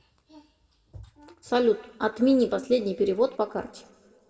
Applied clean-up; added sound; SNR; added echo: none; none; none; reverberation time 1.1 s.